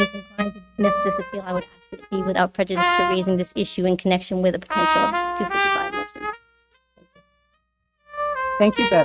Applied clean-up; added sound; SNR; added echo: neural mask model RNNoise.